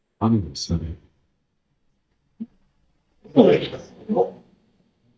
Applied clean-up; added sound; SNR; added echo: neural mask model DeepFilterNet 3.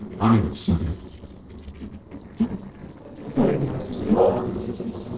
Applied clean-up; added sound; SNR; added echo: neural separator model SepFormer DNS4.